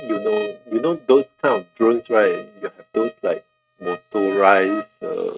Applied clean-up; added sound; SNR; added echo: neural mask model RNNoise.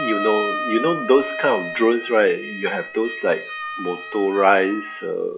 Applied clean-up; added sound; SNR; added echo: classical method log-MMSE.